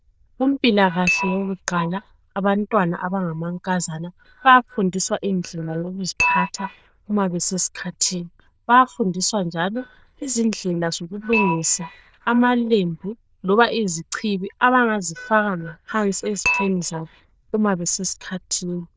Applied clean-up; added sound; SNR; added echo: neural diffusion model UNIVERSE++.